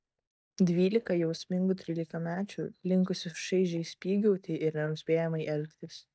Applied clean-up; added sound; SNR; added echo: neural mask model DeepFilterNet 3.